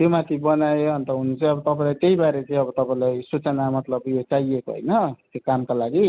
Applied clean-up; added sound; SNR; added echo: none; none; none; none.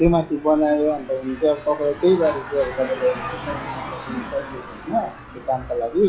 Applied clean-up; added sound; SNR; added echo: classical method log-MMSE.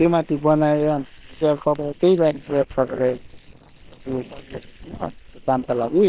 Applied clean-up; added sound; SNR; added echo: neural separator model SepFormer WHAM!.